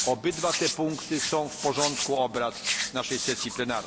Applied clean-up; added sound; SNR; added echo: none; Hands; 4 dB; none.